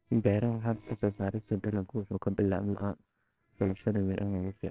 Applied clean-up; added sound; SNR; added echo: neural separator model SepFormer WHAMR!.